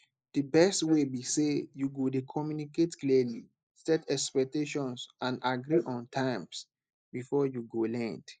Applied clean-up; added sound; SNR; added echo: neural mask model Resemble Enhance denoiser.